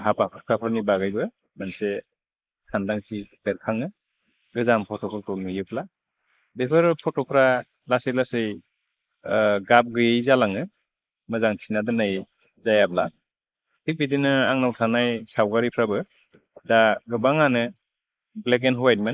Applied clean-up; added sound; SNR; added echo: neural mask model Resemble Enhance denoiser.